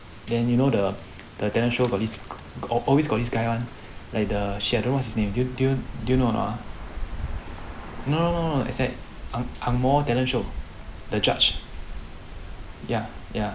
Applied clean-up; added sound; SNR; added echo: none; Bird; 10 dB; none.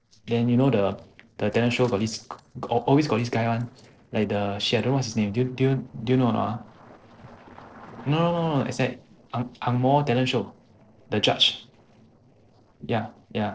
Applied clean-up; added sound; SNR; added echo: neural separator model SepFormer DNS4.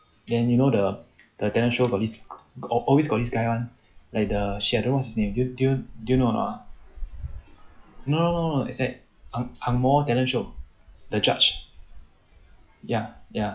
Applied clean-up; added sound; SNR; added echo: classical method log-MMSE.